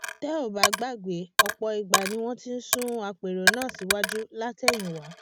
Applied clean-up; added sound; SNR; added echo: none; Coin (dropping); -3 dB; none.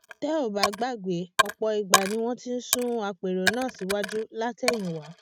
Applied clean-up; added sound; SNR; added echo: neural mask model RNNoise.